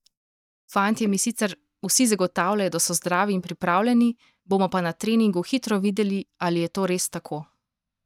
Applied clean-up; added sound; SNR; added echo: neural mask model DeepFilterNet 3.